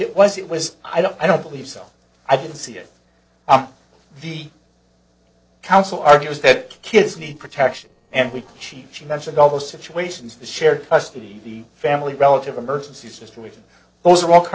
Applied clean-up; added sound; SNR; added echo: neural separator model SepFormer DNS4.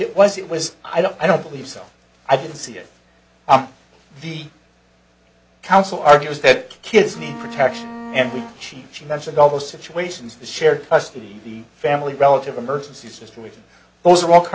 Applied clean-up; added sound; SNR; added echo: none; Bowed string instrument; 13 dB; none.